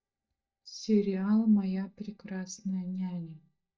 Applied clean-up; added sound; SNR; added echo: neural mask model DeepFilterNet 3.